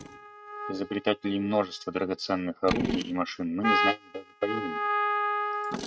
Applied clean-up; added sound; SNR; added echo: neural mask model RNNoise.